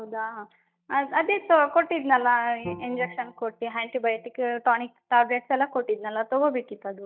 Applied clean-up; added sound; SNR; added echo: neural mask model DeepFilterNet 3.